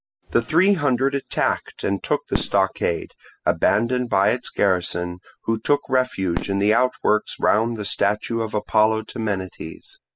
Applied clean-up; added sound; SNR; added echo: classical method spectral subtraction.